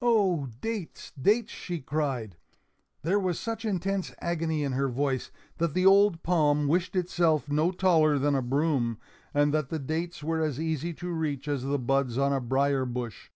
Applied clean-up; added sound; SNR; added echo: none; none; none; none.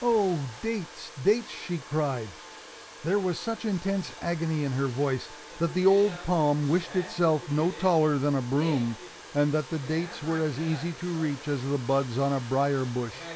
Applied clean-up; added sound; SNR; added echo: none; Domestic sounds, home sounds; 16 dB; none.